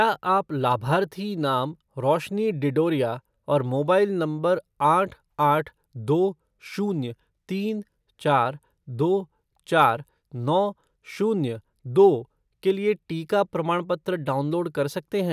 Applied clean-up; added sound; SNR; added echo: none; none; none; none.